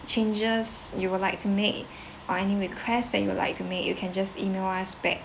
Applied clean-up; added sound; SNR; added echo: none; none; none; none.